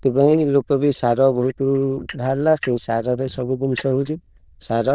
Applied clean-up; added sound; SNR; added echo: neural diffusion model UNIVERSE++.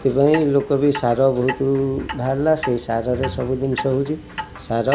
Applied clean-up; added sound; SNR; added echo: none; Clock; 12 dB; none.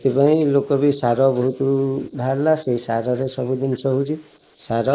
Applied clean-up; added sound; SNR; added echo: neural mask model Resemble Enhance denoiser.